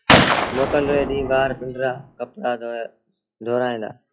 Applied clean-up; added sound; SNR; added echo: classical method log-MMSE.